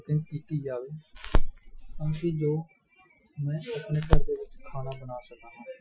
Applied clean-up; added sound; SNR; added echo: classical method Wiener filter.